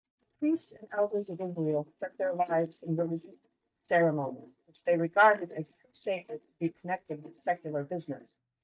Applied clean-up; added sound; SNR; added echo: neural mask model DeepFilterNet 3.